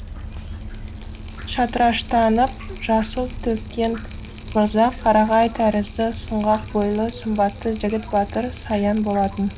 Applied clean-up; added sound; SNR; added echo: none; Drip; 12 dB; none.